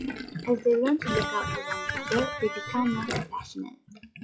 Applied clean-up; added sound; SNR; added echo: classical method log-MMSE.